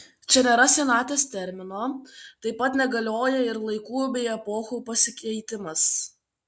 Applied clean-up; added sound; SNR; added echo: none; none; none; none.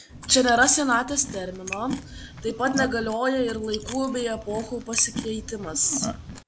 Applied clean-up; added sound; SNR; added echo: none; Chewing, mastication; 10 dB; none.